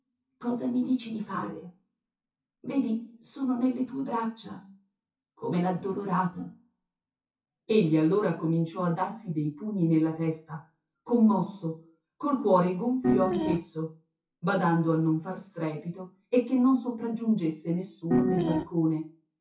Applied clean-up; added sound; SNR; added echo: classical method WPE with log-MMSE.